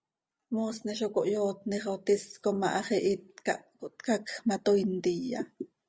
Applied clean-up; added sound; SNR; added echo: none; none; none; none.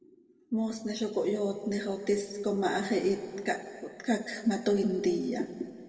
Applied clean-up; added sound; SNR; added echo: none; none; none; reverberation time 2.2 s.